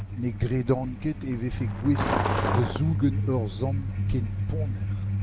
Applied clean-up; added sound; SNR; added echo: none; Truck; -1 dB; none.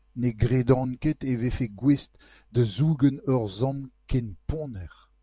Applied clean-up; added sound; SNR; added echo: none; none; none; none.